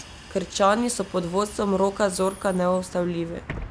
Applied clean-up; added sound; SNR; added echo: none; Bus; 16 dB; none.